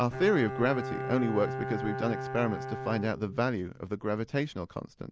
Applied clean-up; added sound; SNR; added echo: none; Bowed string instrument; 8 dB; none.